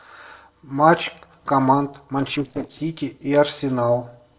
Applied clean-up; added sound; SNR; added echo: neural separator model SepFormer DNS4.